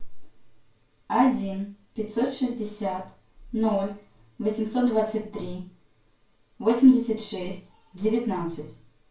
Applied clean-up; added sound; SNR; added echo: none; none; none; reverberation time 0.2 s.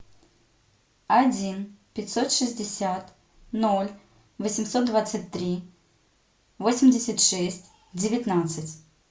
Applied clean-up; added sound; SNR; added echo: none; none; none; none.